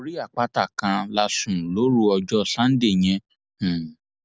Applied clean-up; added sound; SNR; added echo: none; none; none; none.